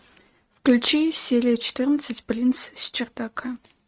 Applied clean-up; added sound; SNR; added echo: neural mask model RNNoise.